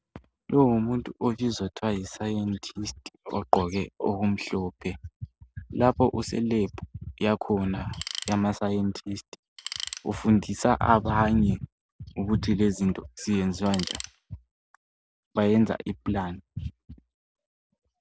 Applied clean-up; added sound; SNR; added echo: none; Tools; 10 dB; none.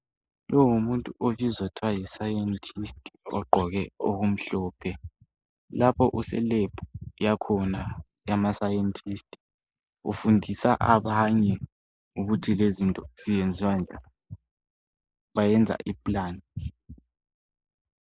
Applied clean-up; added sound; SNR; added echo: neural mask model Resemble Enhance denoiser.